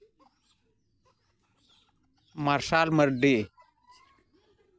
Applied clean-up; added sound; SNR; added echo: none; none; none; none.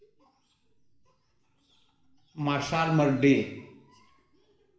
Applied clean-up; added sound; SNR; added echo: none; none; none; reverberation time 0.8 s.